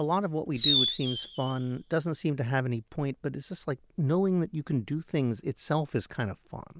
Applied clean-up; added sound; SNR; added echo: none; Fireworks; -1 dB; none.